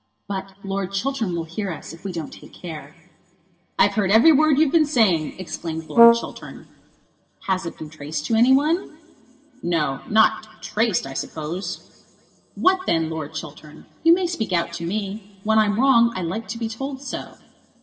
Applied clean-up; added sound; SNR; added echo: none; Brass instrument; -4 dB; reverberation time 2.4 s.